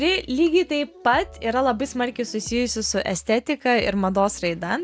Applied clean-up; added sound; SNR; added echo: none; none; none; none.